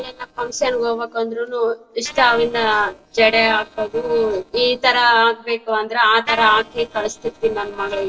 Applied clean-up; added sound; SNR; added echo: neural separator model SepFormer DNS4.